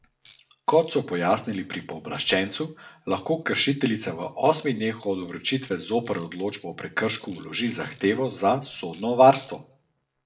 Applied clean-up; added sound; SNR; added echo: none; Tools; 12 dB; reverberation time 0.3 s.